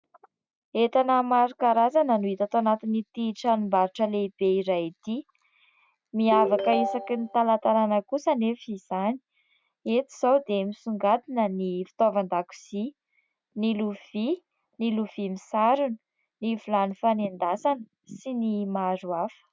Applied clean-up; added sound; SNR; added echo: none; Ringtone; 3 dB; none.